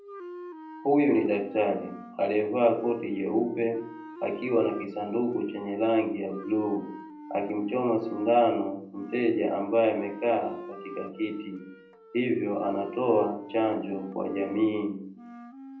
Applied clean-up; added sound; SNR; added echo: none; Wind instrument, woodwind instrument; 16 dB; reverberation time 0.6 s.